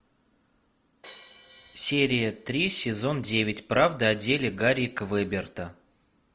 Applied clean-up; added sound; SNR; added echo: none; Crash cymbal; 18 dB; none.